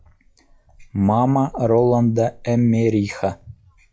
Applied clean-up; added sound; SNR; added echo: classical method log-MMSE.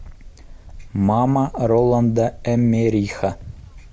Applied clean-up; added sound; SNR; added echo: none; Livestock, farm animals, working animals; 18 dB; none.